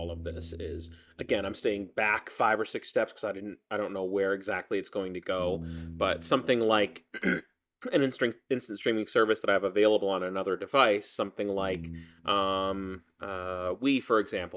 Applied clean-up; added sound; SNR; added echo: neural mask model DeepFilterNet 3.